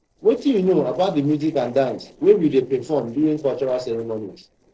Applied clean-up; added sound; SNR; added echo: neural separator model SepFormer DNS4.